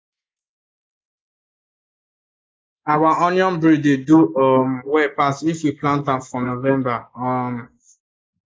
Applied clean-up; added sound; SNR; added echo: neural mask model Resemble Enhance denoiser.